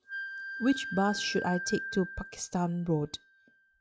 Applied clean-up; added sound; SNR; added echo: classical method log-MMSE.